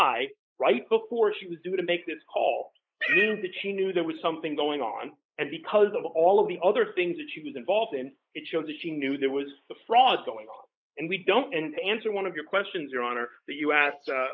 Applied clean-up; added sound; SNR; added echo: neural mask model Resemble Enhance denoiser.